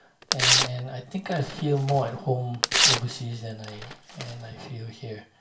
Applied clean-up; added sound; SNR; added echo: none; Tearing; -3 dB; reverberation time 0.3 s.